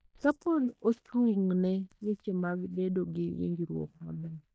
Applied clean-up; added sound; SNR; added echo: neural mask model DeepFilterNet 3.